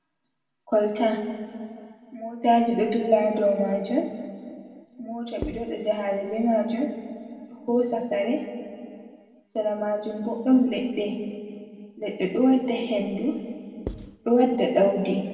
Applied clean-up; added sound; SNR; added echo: none; Writing; 12 dB; reverberation time 2.0 s.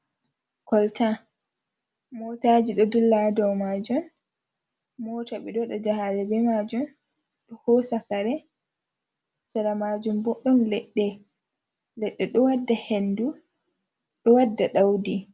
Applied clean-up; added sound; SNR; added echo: none; none; none; none.